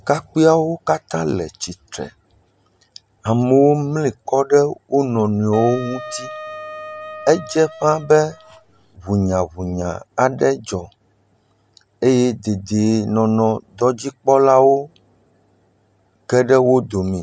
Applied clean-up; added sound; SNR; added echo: none; Wind instrument, woodwind instrument; 15 dB; none.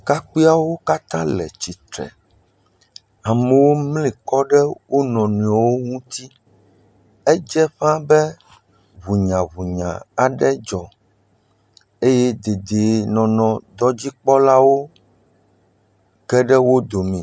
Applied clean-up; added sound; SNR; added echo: none; none; none; none.